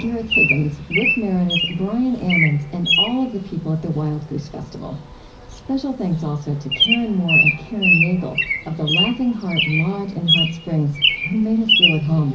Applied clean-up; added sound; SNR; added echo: none; Bird vocalization, bird call, bird song; 0 dB; reverberation time 0.5 s.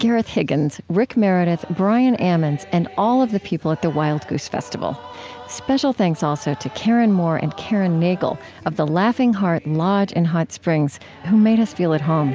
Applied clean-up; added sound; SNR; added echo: none; none; none; none.